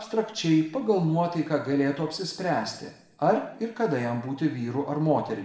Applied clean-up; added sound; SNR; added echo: none; none; none; reverberation time 0.7 s.